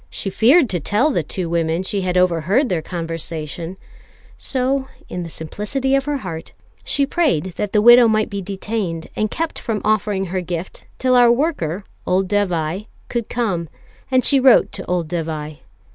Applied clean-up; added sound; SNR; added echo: none; none; none; none.